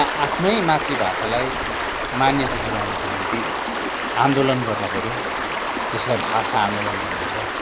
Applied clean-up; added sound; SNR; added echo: none; Stream; 1 dB; none.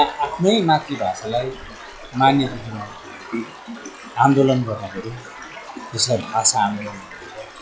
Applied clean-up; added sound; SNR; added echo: classical method log-MMSE.